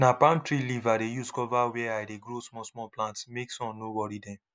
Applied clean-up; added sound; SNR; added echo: none; none; none; none.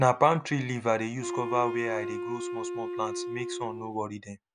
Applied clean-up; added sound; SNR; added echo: none; Wind instrument, woodwind instrument; 6 dB; none.